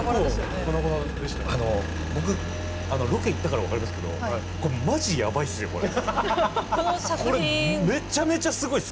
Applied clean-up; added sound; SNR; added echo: none; Engine; 4 dB; none.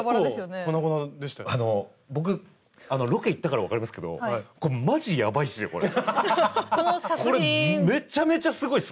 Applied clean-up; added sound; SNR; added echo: none; none; none; none.